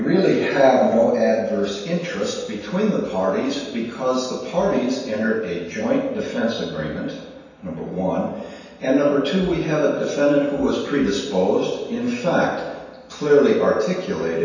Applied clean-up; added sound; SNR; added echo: none; none; none; reverberation time 1.2 s.